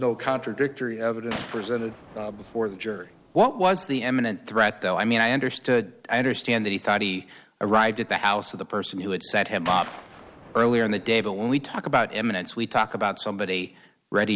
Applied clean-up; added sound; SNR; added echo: none; Gunshot, gunfire; 17 dB; none.